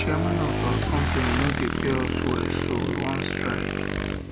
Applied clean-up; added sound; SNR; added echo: none; Motorcycle / Engine; -3 dB; none.